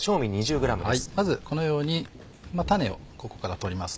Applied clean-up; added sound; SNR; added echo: none; Thunderstorm; 13 dB; none.